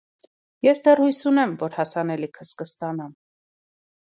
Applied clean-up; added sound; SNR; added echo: none; none; none; none.